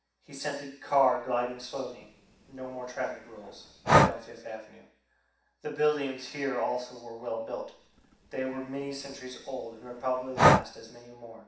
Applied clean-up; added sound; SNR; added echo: none; Breathing; -3 dB; reverberation time 0.7 s.